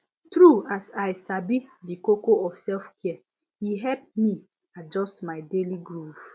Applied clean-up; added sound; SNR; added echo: none; none; none; none.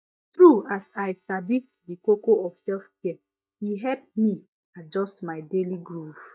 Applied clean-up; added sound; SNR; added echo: neural mask model DeepFilterNet 3.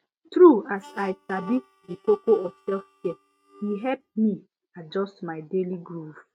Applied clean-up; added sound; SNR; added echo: neural mask model RNNoise.